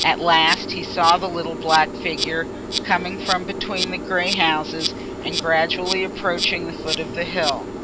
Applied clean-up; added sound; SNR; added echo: none; Insect; 6 dB; none.